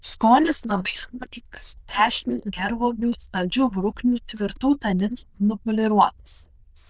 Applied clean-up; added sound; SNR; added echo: neural diffusion model UNIVERSE++.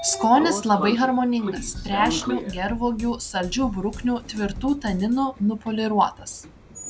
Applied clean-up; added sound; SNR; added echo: none; Drum kit + Sliding door / Train; 10 dB; none.